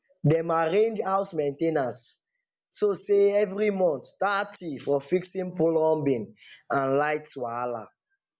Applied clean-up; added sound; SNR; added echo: none; none; none; none.